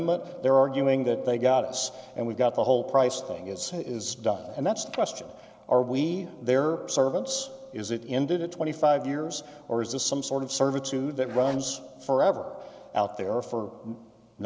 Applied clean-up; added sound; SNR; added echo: none; Zipper (clothing); 16 dB; none.